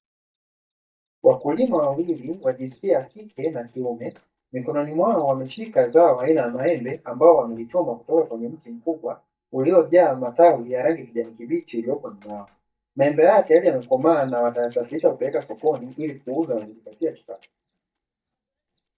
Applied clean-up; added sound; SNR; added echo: neural mask model DeepFilterNet 3.